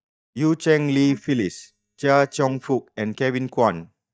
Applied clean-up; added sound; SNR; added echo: neural mask model DeepFilterNet 3.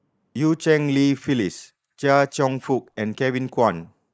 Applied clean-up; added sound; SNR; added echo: neural mask model Resemble Enhance denoiser.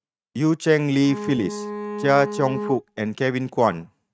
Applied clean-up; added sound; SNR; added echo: neural mask model RNNoise.